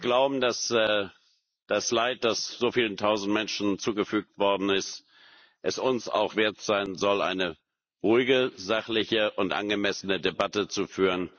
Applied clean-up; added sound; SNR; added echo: neural mask model Resemble Enhance denoiser.